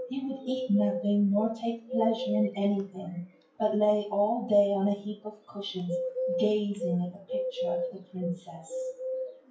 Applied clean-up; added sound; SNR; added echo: classical method WPE with log-MMSE.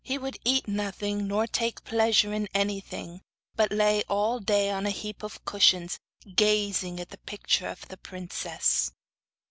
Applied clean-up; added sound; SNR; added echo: none; none; none; none.